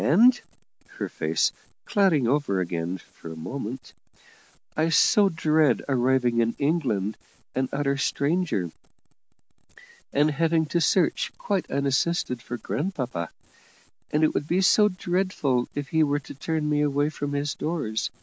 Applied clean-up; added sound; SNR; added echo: none; none; none; none.